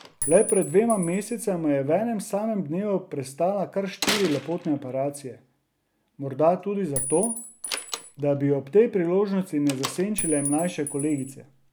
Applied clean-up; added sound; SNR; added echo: none; Chink, clink + Slam; 10 dB; none.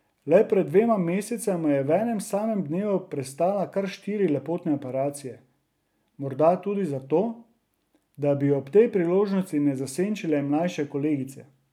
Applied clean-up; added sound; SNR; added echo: none; none; none; none.